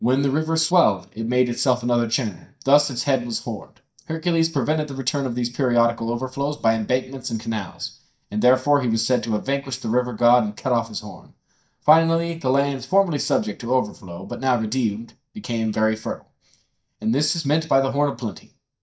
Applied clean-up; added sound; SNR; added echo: neural mask model DeepFilterNet 3.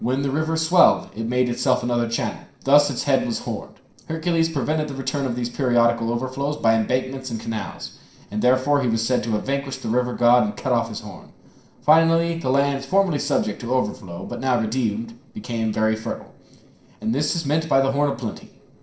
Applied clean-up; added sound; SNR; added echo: neural separator model SepFormer DNS4.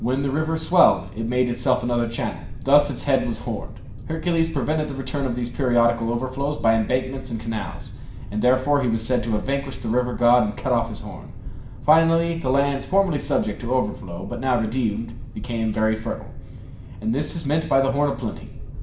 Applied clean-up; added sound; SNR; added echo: none; Boat, Water vehicle; 10 dB; reverberation time 0.5 s.